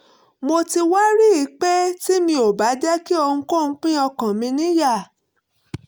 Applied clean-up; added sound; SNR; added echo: none; none; none; none.